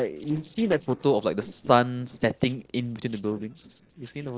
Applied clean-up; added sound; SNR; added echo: neural separator model SepFormer DNS4.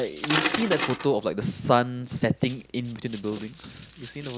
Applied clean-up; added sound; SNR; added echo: none; Coin (dropping); 7 dB; none.